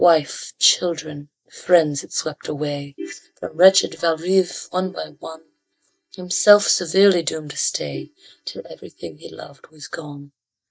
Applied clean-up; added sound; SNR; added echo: neural mask model DeepFilterNet 3.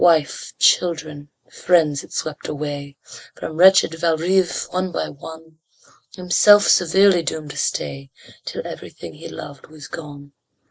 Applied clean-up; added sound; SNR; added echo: neural mask model Resemble Enhance denoiser.